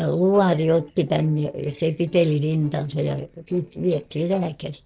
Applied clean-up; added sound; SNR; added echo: neural separator model SepFormer DNS4.